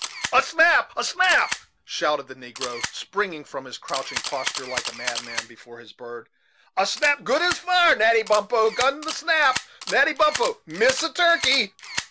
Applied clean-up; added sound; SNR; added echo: none; Camera; 11 dB; none.